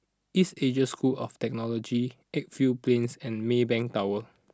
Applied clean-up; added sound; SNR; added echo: none; none; none; none.